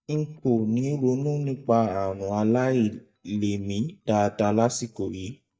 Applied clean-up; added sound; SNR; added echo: neural mask model DeepFilterNet 3.